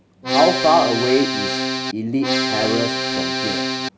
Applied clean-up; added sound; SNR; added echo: none; Accordion; 1 dB; none.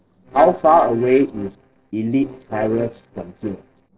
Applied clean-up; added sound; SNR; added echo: neural separator model SepFormer DNS4.